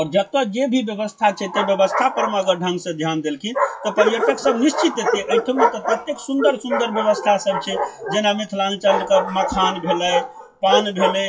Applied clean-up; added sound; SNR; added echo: classical method WPE with log-MMSE.